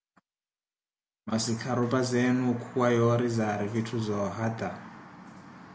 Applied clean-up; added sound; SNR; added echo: none; none; none; none.